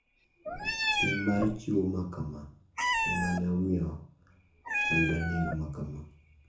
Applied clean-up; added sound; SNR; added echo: none; Meow; 2 dB; reverberation time 0.6 s.